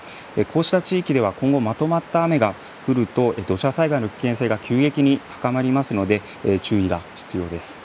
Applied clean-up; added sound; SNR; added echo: none; Waves, surf; 19 dB; none.